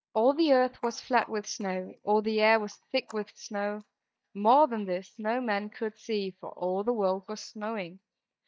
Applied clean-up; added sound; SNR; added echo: neural mask model DeepFilterNet 3.